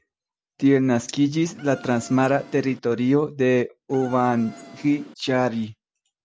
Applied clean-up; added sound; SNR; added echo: none; Insect; 19 dB; none.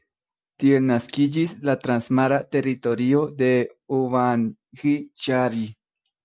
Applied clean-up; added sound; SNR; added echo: none; none; none; none.